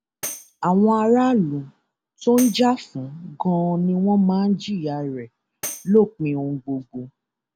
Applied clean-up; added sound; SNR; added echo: none; Tambourine; 17 dB; none.